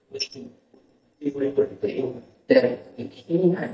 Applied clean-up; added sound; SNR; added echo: neural mask model DeepFilterNet 3.